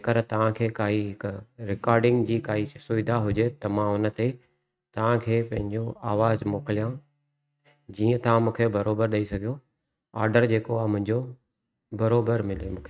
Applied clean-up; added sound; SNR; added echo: neural mask model RNNoise.